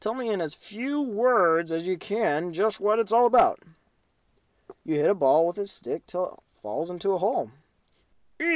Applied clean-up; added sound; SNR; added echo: none; none; none; none.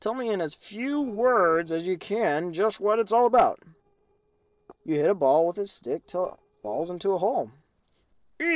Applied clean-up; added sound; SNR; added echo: neural separator model SepFormer DNS4.